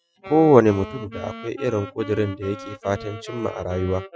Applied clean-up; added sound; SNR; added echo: classical method Wiener filter.